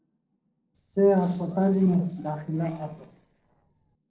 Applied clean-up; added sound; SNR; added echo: neural separator model SepFormer DNS4.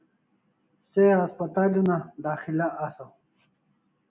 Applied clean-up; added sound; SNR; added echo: none; none; none; none.